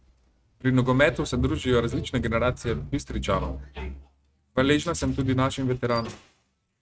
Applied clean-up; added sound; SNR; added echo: neural mask model RNNoise.